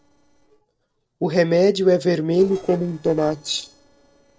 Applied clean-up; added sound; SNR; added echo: neural separator model SepFormer DNS4.